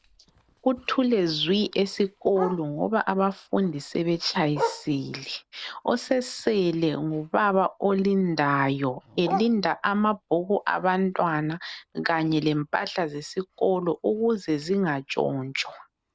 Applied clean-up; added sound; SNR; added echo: none; Bark; 16 dB; none.